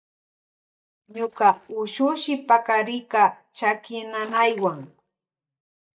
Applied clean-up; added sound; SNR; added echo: neural mask model DeepFilterNet 3.